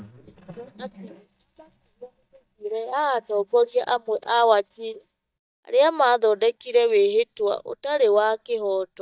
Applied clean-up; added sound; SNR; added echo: neural mask model DeepFilterNet 3.